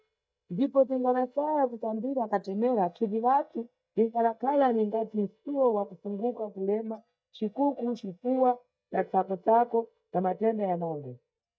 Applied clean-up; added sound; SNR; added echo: neural mask model DeepFilterNet 3.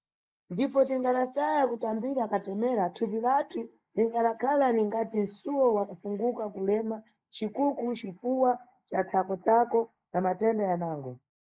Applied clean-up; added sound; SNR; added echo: neural mask model Resemble Enhance denoiser.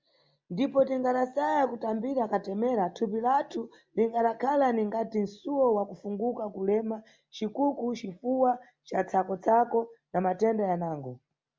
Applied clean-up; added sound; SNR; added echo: none; none; none; none.